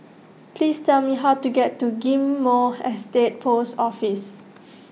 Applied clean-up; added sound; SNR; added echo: none; none; none; none.